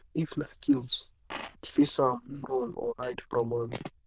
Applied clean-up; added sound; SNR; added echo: neural diffusion model UNIVERSE++.